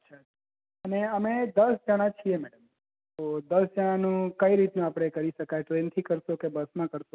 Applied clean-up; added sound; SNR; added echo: none; none; none; none.